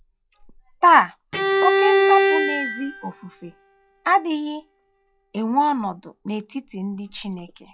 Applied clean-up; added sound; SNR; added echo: classical method log-MMSE.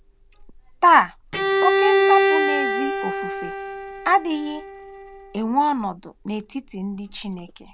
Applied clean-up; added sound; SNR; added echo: none; Bowed string instrument; 1 dB; none.